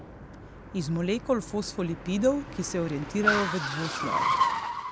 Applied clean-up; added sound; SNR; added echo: none; Car; 1 dB; none.